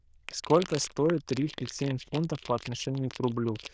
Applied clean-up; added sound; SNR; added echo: neural diffusion model UNIVERSE++.